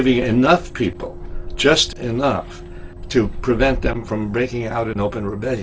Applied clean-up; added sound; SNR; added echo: none; Gull, seagull; 12 dB; none.